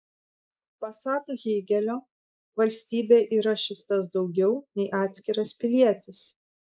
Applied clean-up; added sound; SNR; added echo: neural mask model Resemble Enhance denoiser.